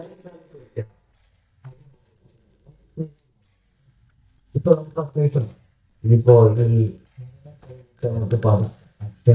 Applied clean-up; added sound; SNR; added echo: neural mask model DeepFilterNet 3.